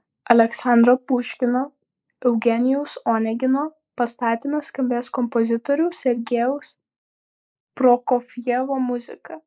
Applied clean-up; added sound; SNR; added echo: neural mask model Resemble Enhance denoiser.